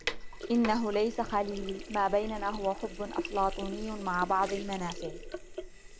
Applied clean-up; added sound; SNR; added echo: none; Sink (filling or washing); 8 dB; none.